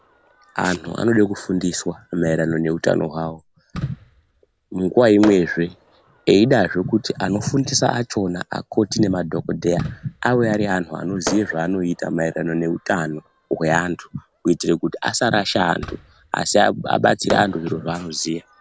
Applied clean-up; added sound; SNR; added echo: none; Fireworks; 18 dB; none.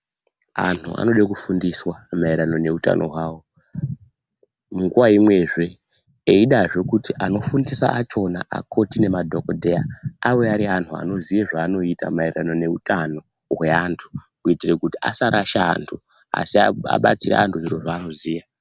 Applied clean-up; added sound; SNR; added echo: none; none; none; none.